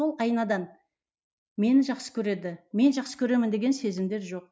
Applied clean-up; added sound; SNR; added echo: none; none; none; none.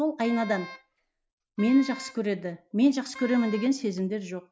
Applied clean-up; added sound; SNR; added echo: none; Wind instrument, woodwind instrument; 17 dB; none.